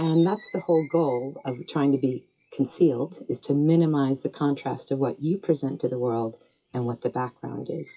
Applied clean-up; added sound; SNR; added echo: classical method WPE with log-MMSE.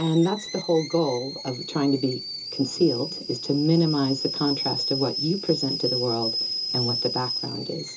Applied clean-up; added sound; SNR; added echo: none; Boiling / Alarm; 6 dB; reverberation time 0.2 s.